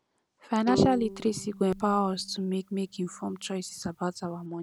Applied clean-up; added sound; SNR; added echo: none; Bowed string instrument; 11 dB; none.